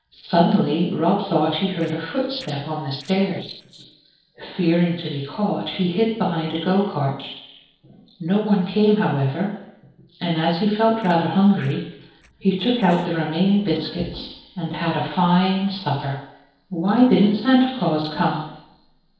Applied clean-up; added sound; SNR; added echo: neural separator model SepFormer DNS4.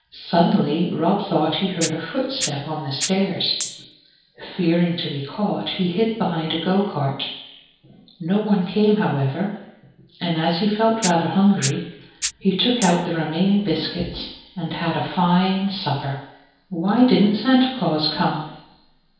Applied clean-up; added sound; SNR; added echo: none; Rattle (instrument); 12 dB; reverberation time 2.2 s.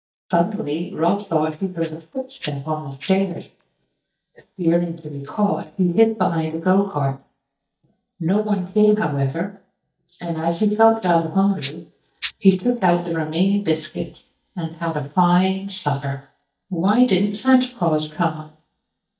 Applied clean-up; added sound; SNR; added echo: neural mask model DeepFilterNet 3.